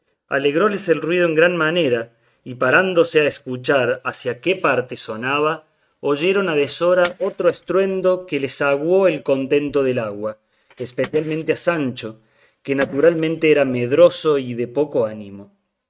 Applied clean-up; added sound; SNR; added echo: neural mask model RNNoise.